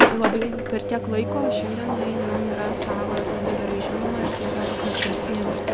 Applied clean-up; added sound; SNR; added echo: none; Engine; -4 dB; none.